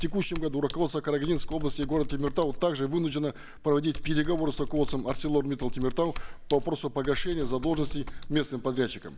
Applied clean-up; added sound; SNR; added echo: none; Computer keyboard; 5 dB; none.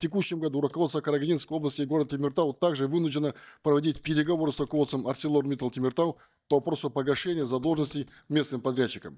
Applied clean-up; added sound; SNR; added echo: neural mask model DeepFilterNet 3.